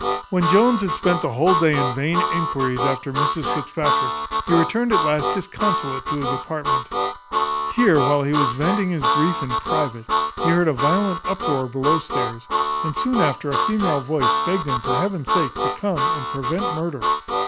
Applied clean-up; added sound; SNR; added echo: none; Harmonica; 0 dB; none.